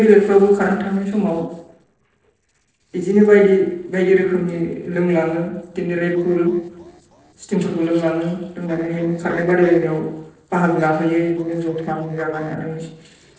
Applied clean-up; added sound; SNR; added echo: neural separator model SepFormer DNS4.